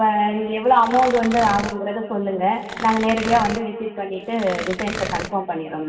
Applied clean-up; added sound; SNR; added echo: none; Tearing; 10 dB; reverberation time 1.9 s.